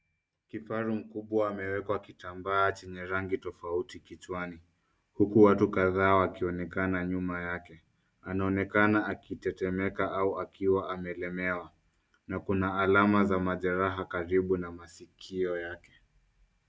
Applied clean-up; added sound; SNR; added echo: none; none; none; none.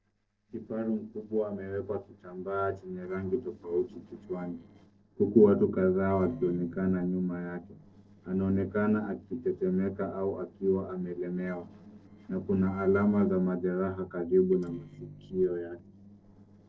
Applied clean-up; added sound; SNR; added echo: neural separator model SepFormer DNS4.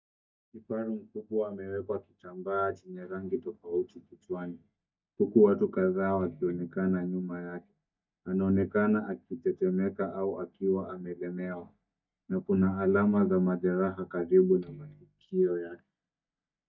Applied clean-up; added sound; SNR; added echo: neural mask model DeepFilterNet 3.